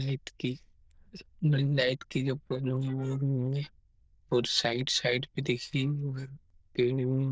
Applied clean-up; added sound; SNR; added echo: neural diffusion model UNIVERSE++.